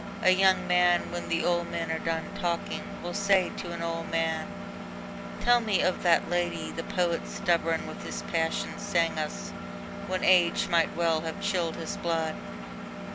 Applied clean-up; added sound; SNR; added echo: none; Engine; 8 dB; none.